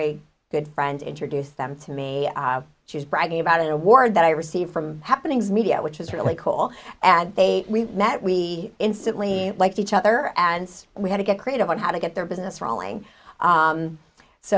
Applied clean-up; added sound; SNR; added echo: none; none; none; none.